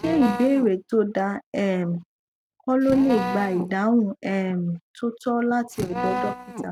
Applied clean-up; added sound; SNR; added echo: neural mask model RNNoise.